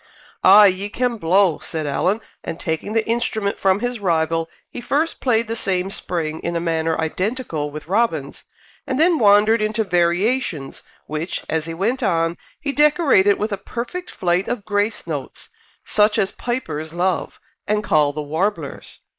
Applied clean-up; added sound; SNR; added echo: neural mask model Resemble Enhance denoiser.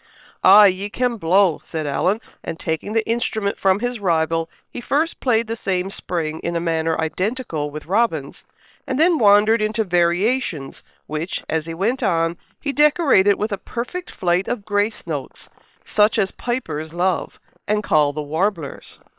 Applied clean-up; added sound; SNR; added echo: neural separator model SepFormer WHAM!.